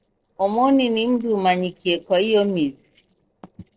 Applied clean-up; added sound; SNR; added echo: neural separator model SepFormer DNS4.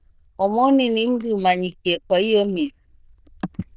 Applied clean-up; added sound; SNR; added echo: neural diffusion model UNIVERSE++.